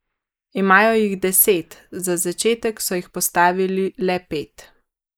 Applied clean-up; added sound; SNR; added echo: neural mask model Resemble Enhance denoiser.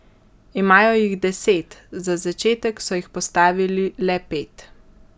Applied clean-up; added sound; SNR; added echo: none; none; none; none.